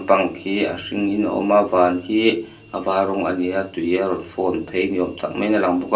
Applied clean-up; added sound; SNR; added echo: none; none; none; reverberation time 0.3 s.